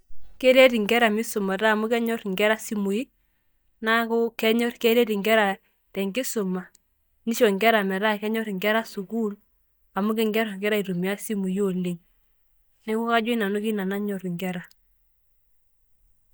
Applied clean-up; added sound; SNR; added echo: neural mask model DeepFilterNet 3.